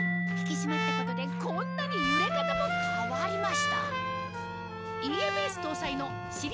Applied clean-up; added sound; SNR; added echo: none; Trumpet + Mallet percussion; -5 dB; none.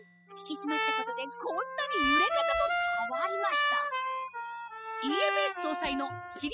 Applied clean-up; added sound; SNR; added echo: classical method spectral subtraction.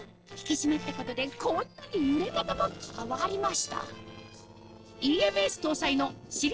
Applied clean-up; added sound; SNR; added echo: neural separator model SepFormer DNS4.